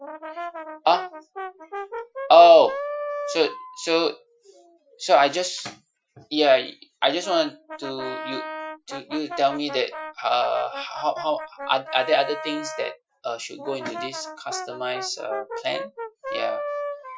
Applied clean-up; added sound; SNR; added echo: classical method Wiener filter.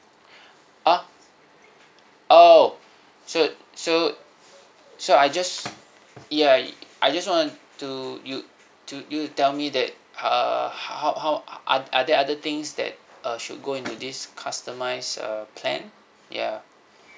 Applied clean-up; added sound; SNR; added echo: none; none; none; none.